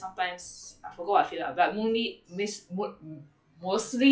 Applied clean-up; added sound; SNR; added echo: classical method log-MMSE.